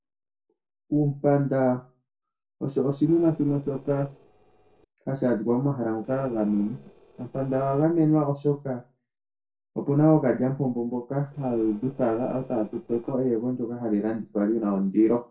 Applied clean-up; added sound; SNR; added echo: neural separator model SepFormer DNS4.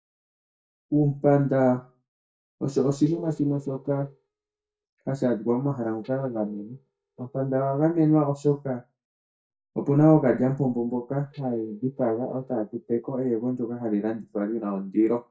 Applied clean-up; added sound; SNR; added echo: neural mask model DeepFilterNet 3.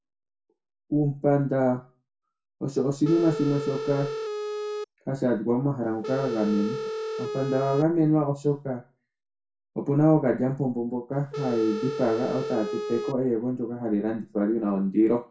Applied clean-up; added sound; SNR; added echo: none; Telephone; 6 dB; reverberation time 0.3 s.